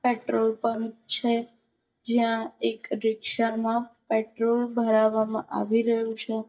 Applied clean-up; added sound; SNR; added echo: neural mask model DeepFilterNet 3.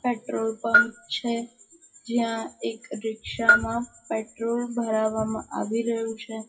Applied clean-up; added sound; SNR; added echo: classical method WPE with log-MMSE.